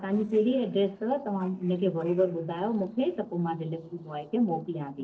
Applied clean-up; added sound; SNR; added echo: neural separator model SepFormer DNS4.